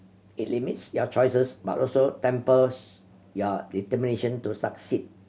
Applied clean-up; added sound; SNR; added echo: none; none; none; none.